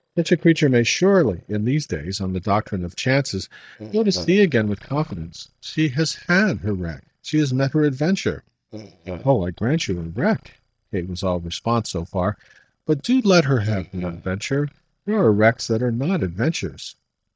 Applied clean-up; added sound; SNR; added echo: neural mask model DeepFilterNet 3.